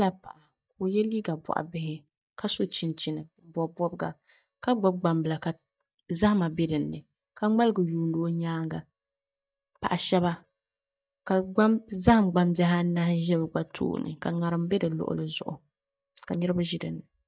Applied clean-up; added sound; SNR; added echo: neural mask model DeepFilterNet 3.